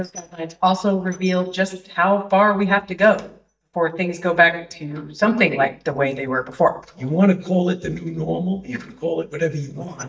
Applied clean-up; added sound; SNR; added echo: neural mask model DeepFilterNet 3.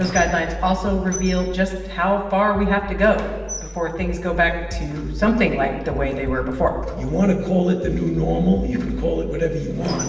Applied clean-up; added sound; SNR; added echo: none; Squeak; 19 dB; reverberation time 1.2 s.